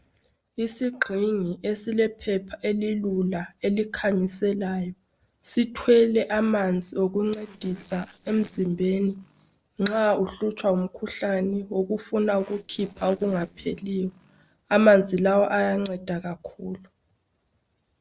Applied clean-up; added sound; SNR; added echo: neural separator model SepFormer DNS4.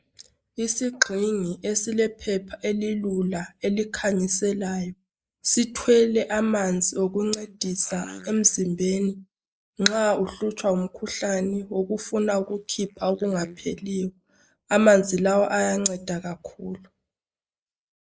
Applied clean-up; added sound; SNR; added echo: neural mask model Resemble Enhance denoiser.